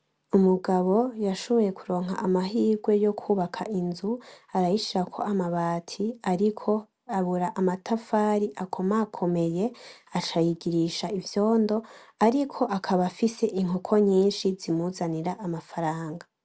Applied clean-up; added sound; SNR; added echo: none; none; none; none.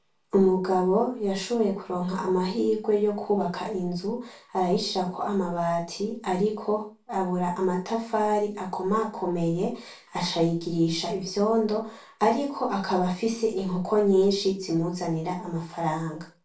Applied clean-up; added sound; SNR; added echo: none; none; none; reverberation time 0.3 s.